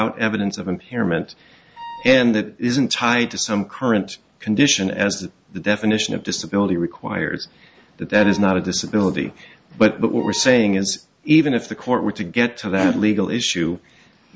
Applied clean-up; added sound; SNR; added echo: none; Wind instrument, woodwind instrument; 18 dB; none.